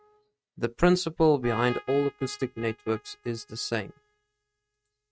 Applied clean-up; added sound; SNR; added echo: neural mask model RNNoise.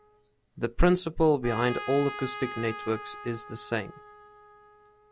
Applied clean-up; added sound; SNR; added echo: none; Trumpet; 13 dB; none.